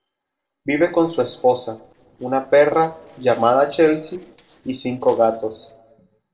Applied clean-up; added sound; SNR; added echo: neural separator model SepFormer DNS4.